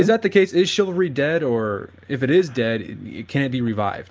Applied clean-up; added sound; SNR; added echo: none; none; none; none.